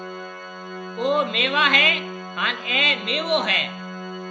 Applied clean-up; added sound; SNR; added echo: none; Organ; 12 dB; none.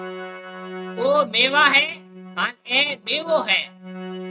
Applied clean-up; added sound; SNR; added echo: neural mask model RNNoise.